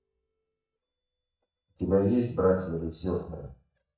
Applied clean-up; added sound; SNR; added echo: neural mask model DeepFilterNet 3.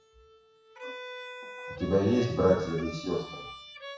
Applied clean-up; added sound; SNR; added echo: classical method WPE with log-MMSE.